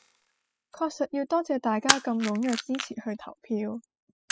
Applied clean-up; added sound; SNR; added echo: classical method spectral subtraction.